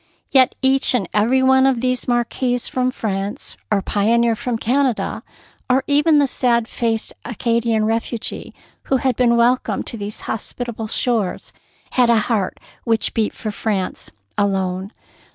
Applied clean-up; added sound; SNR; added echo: none; none; none; none.